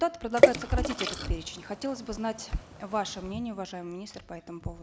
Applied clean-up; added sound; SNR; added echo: none; Water / Splash, splatter; -5 dB; none.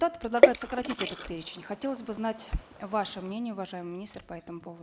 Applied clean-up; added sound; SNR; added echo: neural mask model Resemble Enhance denoiser.